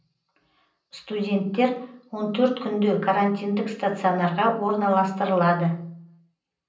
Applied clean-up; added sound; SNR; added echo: none; none; none; reverberation time 0.6 s.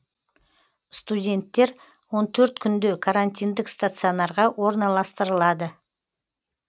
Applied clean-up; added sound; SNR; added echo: none; none; none; none.